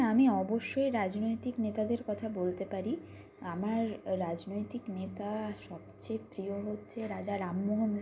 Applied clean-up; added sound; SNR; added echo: none; none; none; none.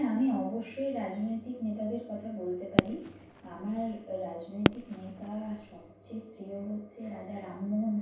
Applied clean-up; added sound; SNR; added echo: none; Fireworks; -2 dB; reverberation time 0.7 s.